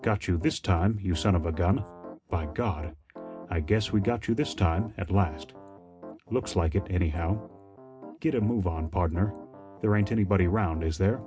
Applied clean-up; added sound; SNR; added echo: none; Piano; 17 dB; reverberation time 0.3 s.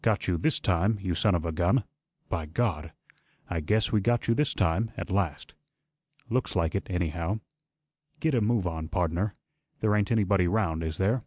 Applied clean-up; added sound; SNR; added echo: none; none; none; none.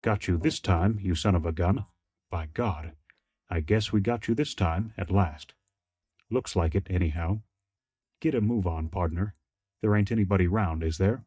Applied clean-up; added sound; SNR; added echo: neural mask model DeepFilterNet 3.